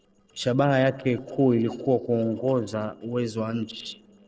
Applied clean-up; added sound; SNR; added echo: neural separator model SepFormer DNS4.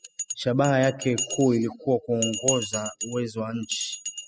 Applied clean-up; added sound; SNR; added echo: classical method spectral subtraction.